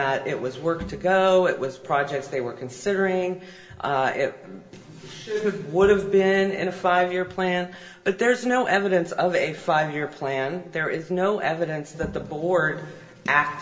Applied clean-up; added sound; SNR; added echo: none; Bowed string instrument; 17 dB; reverberation time 0.8 s.